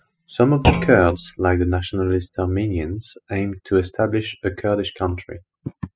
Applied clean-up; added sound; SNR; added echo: classical method spectral subtraction.